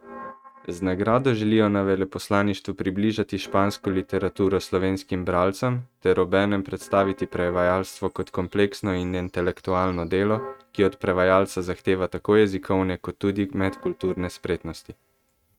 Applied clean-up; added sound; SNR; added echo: neural mask model RNNoise.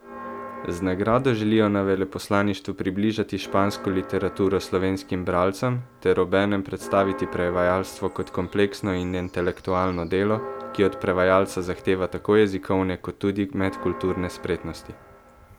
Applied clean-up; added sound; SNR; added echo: none; Church bell; 16 dB; none.